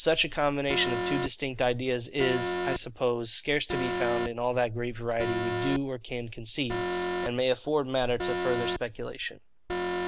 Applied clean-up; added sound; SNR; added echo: none; Alarm; 4 dB; none.